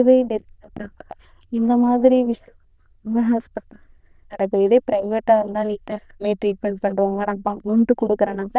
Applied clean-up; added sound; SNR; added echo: neural diffusion model UNIVERSE++.